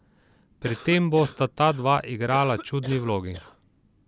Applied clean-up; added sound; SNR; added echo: none; Cough; 17 dB; none.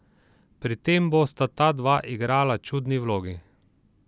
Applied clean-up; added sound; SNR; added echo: none; none; none; none.